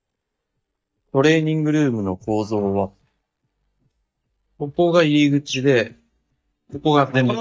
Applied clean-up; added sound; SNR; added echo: neural mask model DeepFilterNet 3.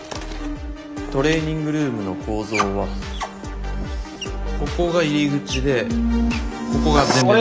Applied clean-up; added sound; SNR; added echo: none; none; none; none.